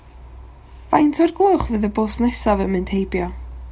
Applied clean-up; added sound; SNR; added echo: none; none; none; none.